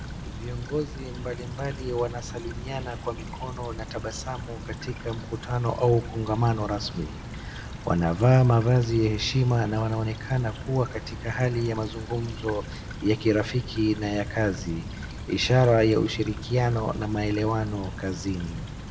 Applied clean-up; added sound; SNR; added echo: none; Stream / Trickle, dribble; 10 dB; reverberation time 2.0 s.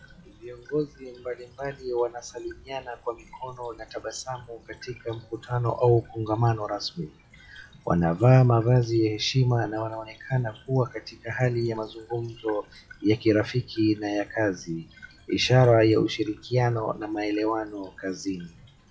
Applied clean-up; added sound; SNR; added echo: classical method WPE with log-MMSE.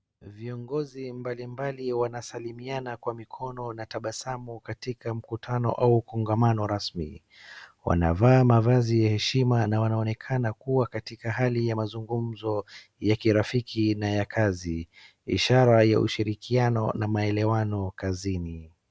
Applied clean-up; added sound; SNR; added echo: none; none; none; none.